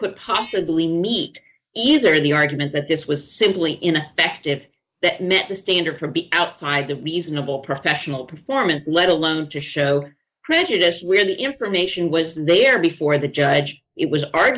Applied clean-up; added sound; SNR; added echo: neural mask model Resemble Enhance denoiser.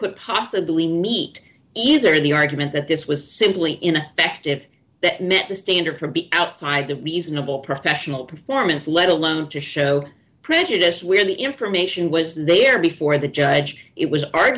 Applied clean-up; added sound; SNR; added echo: none; none; none; none.